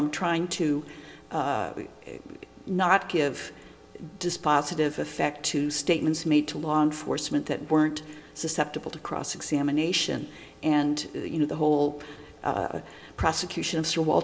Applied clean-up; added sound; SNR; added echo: none; none; none; reverberation time 0.3 s.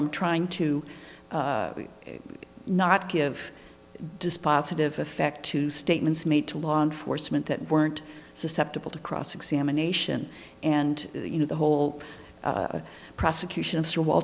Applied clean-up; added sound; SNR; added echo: none; none; none; none.